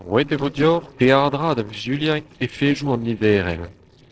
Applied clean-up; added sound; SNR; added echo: neural separator model SepFormer DNS4.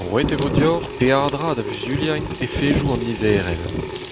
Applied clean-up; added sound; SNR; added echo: none; Sink (filling or washing) / Water tap, faucet + Thunder; 3 dB; none.